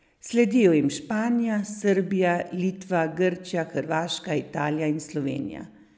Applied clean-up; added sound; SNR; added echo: none; none; none; none.